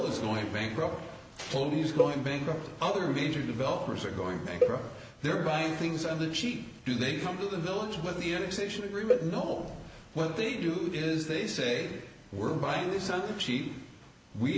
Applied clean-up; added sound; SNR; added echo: none; Cowbell; 3 dB; none.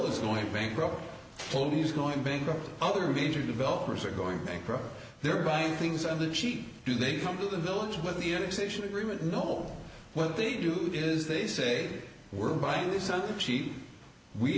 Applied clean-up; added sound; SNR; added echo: none; none; none; none.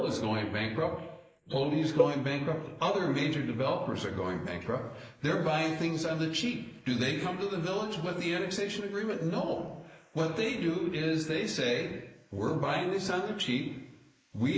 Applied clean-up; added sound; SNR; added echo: neural mask model Resemble Enhance denoiser.